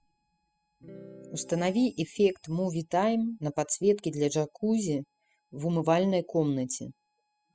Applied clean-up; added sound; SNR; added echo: classical method spectral subtraction.